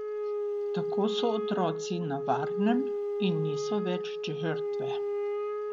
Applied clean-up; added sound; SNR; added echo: none; Wind instrument, woodwind instrument; -1 dB; none.